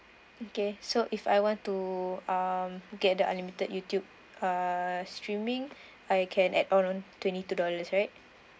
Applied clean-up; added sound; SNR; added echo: none; none; none; none.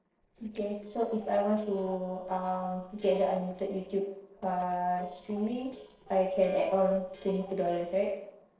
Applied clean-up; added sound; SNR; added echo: neural separator model SepFormer DNS4.